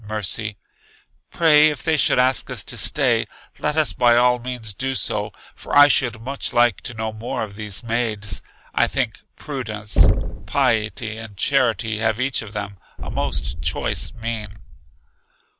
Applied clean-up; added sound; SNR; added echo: none; Boom + Knock; 1 dB; none.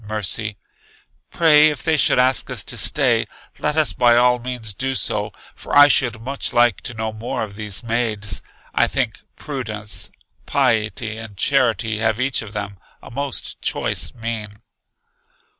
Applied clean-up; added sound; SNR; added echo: none; none; none; none.